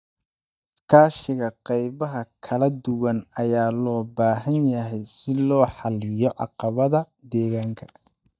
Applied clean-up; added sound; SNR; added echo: neural mask model DeepFilterNet 3.